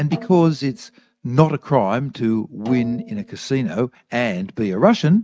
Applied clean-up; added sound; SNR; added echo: neural mask model RNNoise.